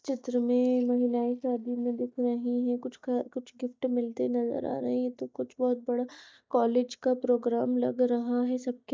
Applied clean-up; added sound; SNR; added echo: neural mask model DeepFilterNet 3.